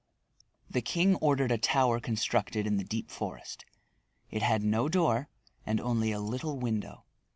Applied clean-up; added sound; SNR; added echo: none; none; none; none.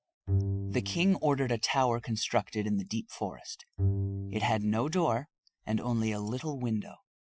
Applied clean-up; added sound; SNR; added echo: classical method Wiener filter.